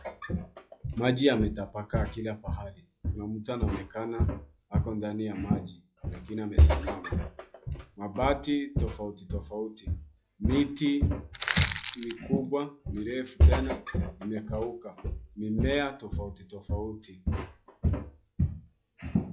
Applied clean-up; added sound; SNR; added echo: classical method log-MMSE.